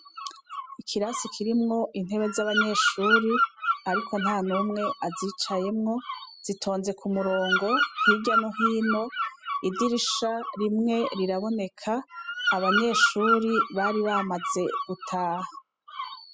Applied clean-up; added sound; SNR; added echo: classical method spectral subtraction.